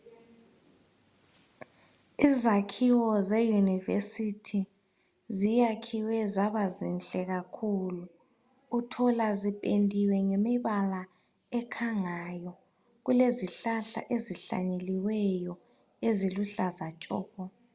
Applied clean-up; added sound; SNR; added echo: none; none; none; none.